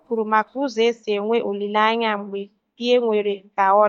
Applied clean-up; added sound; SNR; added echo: neural mask model DeepFilterNet 3.